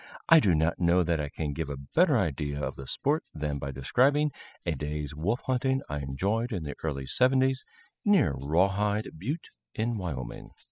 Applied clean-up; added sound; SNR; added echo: classical method spectral subtraction.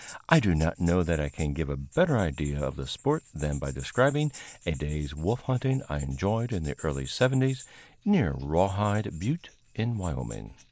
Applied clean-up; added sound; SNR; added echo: neural mask model Resemble Enhance denoiser.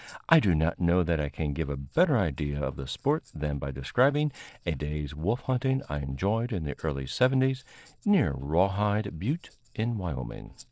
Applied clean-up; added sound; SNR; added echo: neural separator model SepFormer DNS4.